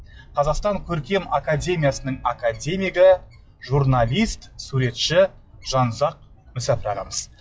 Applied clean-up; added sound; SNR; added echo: classical method log-MMSE.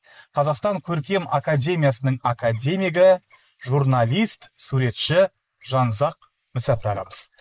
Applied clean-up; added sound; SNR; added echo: neural mask model Resemble Enhance denoiser.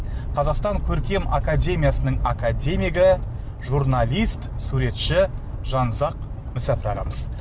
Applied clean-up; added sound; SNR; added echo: none; none; none; none.